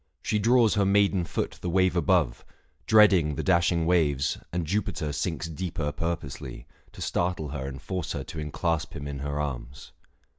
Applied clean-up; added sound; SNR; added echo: none; none; none; none.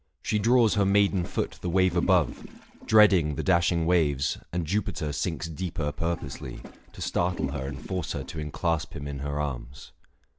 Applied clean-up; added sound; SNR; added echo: none; Toilet flush; 15 dB; none.